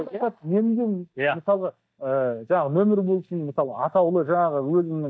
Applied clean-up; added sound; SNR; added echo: neural mask model DeepFilterNet 3.